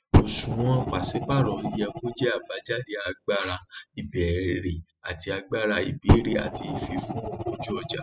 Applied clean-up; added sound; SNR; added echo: classical method spectral subtraction.